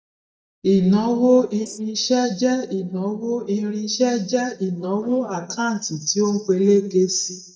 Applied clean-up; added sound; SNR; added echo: neural mask model DeepFilterNet 3.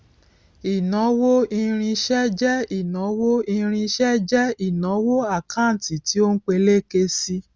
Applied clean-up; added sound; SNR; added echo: none; none; none; none.